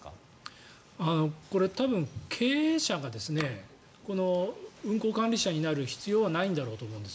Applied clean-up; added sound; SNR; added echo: none; none; none; none.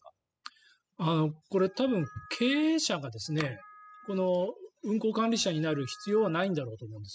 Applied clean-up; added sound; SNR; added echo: classical method spectral subtraction.